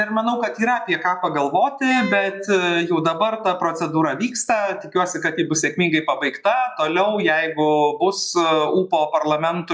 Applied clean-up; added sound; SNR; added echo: classical method log-MMSE.